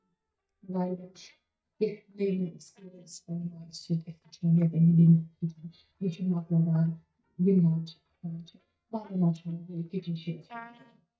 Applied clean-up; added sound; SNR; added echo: neural mask model DeepFilterNet 3.